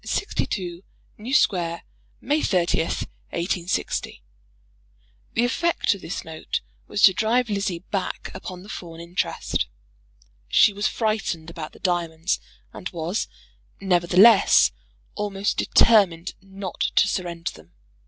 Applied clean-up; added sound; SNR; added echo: none; none; none; none.